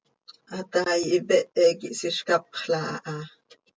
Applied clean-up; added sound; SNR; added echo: none; none; none; none.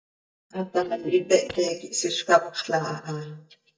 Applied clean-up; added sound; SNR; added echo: neural mask model DeepFilterNet 3.